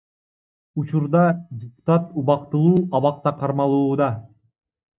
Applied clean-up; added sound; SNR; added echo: neural mask model DeepFilterNet 3.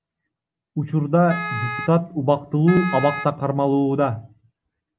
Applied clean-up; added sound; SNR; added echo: none; Wind instrument, woodwind instrument; 10 dB; none.